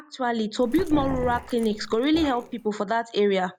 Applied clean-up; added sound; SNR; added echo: none; Growling; 10 dB; none.